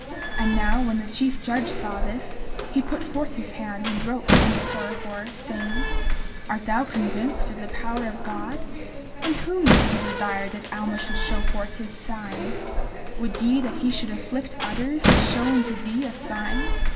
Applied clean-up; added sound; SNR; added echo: none; Slam; -3 dB; reverberation time 2.4 s.